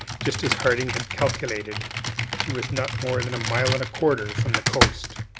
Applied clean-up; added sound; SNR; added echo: none; Computer keyboard; -1 dB; none.